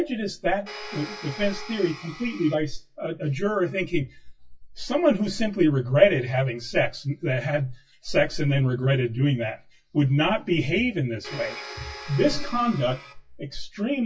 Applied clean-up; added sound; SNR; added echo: classical method WPE with log-MMSE.